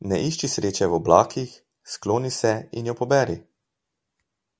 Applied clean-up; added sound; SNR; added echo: none; none; none; none.